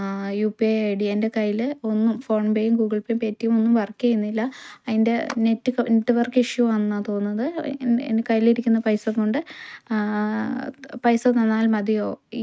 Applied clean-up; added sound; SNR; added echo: neural mask model RNNoise.